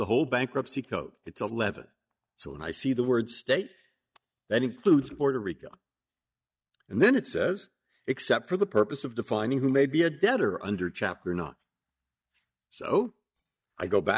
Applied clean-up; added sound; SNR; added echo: neural mask model DeepFilterNet 3.